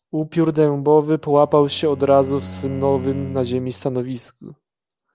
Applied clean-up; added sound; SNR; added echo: none; Bowed string instrument; 15 dB; none.